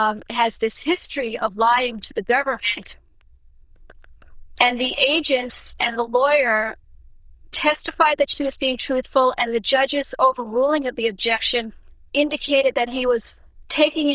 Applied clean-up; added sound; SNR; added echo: neural diffusion model UNIVERSE++.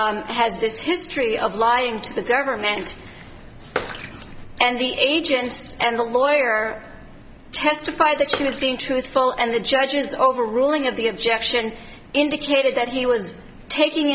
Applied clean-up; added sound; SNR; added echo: none; Bathtub (filling or washing) / Water / Splash, splatter; 15 dB; none.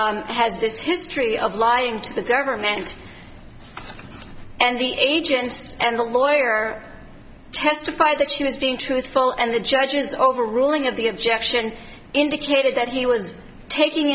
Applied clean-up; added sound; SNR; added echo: none; none; none; none.